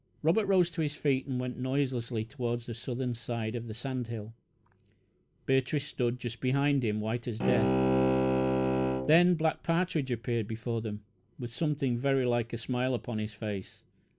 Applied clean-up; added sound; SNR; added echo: none; Bowed string instrument; -1 dB; none.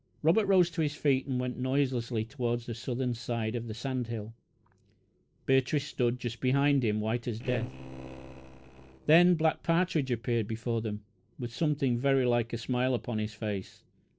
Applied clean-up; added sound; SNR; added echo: neural separator model SepFormer DNS4.